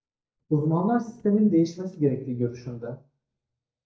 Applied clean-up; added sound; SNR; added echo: neural mask model DeepFilterNet 3.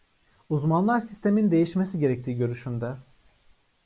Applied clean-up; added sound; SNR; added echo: none; none; none; none.